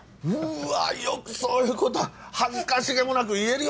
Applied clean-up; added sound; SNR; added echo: none; none; none; none.